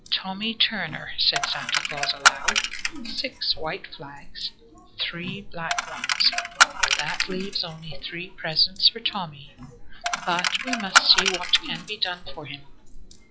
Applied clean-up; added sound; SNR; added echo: classical method log-MMSE.